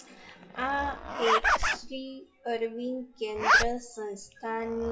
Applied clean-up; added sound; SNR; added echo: classical method WPE with log-MMSE.